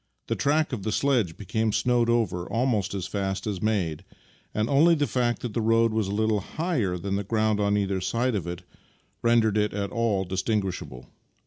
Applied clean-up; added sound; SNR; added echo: none; none; none; none.